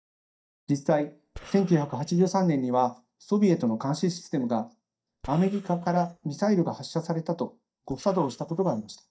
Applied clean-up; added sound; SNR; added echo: neural mask model DeepFilterNet 3.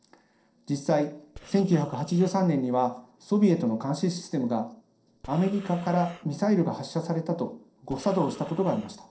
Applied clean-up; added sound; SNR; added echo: neural separator model SepFormer DNS4.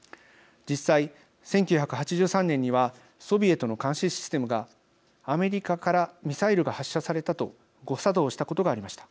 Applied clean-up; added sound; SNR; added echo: none; none; none; none.